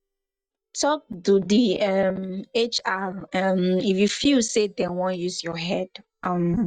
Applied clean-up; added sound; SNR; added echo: neural mask model DeepFilterNet 3.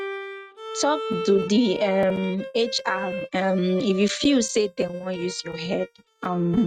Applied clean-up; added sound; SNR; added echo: neural mask model RNNoise.